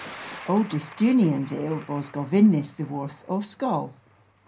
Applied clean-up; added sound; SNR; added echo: none; Thunder; 20 dB; reverberation time 0.2 s.